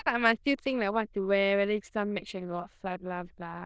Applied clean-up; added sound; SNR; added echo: neural diffusion model UNIVERSE++.